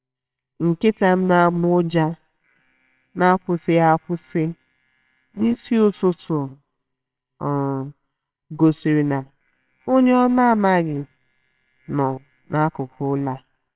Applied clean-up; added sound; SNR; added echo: neural separator model SepFormer WHAMR!.